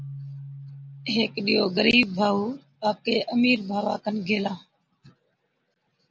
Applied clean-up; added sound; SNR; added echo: none; Keyboard (musical); 19 dB; none.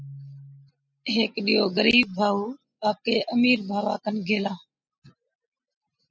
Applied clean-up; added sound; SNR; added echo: classical method spectral subtraction.